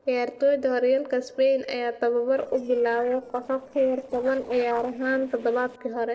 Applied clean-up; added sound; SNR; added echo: neural separator model SepFormer DNS4.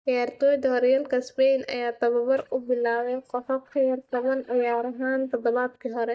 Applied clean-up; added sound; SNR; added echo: neural mask model DeepFilterNet 3.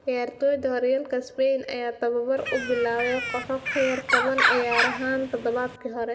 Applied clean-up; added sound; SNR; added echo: none; Bird; 1 dB; reverberation time 1.5 s.